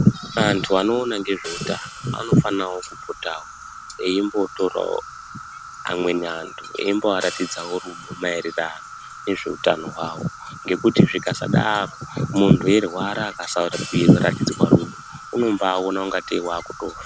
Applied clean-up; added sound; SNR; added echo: none; Hi-hat + Insect; 16 dB; none.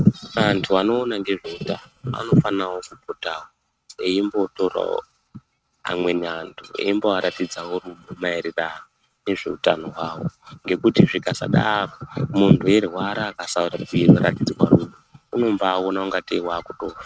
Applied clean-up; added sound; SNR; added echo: neural mask model RNNoise.